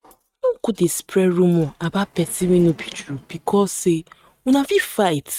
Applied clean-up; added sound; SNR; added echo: neural mask model RNNoise.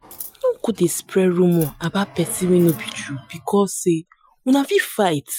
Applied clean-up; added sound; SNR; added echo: classical method Wiener filter.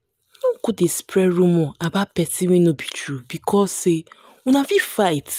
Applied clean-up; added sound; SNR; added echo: none; none; none; none.